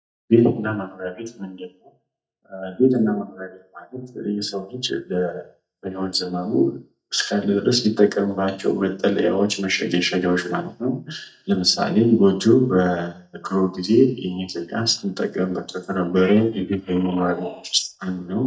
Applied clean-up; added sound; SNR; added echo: neural mask model DeepFilterNet 3.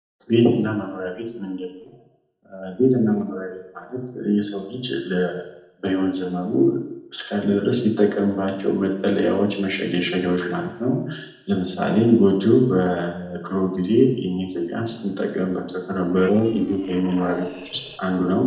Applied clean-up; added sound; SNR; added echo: neural separator model SepFormer DNS4.